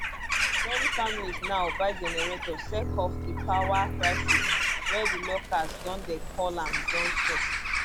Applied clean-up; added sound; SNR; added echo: none; Bowed string instrument + Bird vocalization, bird call, bird song / Crow; -3 dB; none.